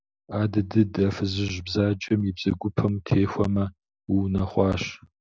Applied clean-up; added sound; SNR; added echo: none; none; none; none.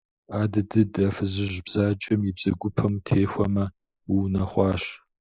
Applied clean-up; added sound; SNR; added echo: neural mask model Resemble Enhance denoiser.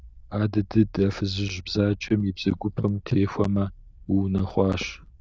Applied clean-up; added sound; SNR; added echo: neural diffusion model UNIVERSE++.